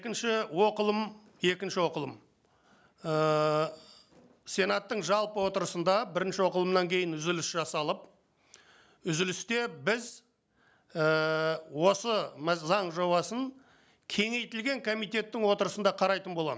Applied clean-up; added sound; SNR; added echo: none; none; none; none.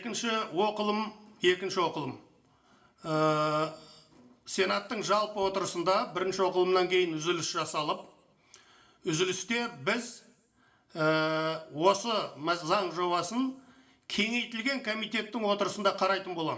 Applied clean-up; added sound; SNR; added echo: none; none; none; reverberation time 0.5 s.